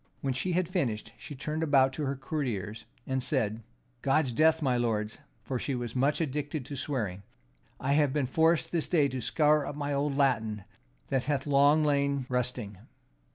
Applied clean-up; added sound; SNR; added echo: none; none; none; none.